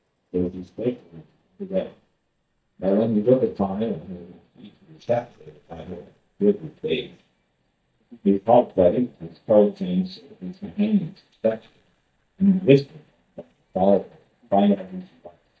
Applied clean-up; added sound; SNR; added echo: neural mask model DeepFilterNet 3.